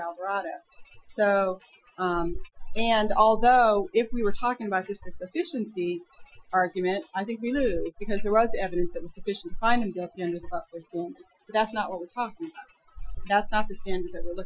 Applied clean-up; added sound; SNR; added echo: classical method Wiener filter.